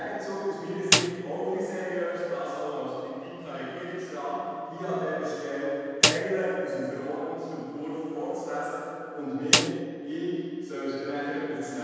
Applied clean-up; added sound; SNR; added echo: none; Snare drum; -3 dB; reverberation time 2.1 s.